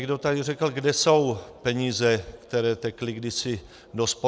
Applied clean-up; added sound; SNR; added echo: none; none; none; none.